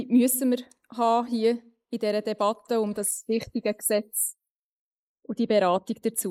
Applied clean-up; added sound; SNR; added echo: neural mask model Resemble Enhance denoiser.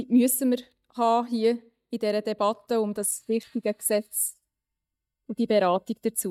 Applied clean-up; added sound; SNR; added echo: neural mask model DeepFilterNet 3.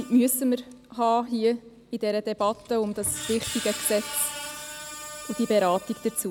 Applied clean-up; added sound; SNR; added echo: none; Screech; 13 dB; none.